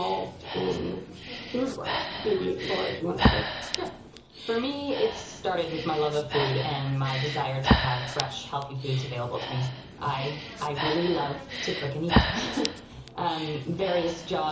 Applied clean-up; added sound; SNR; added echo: none; Breathing; 2 dB; reverberation time 0.7 s.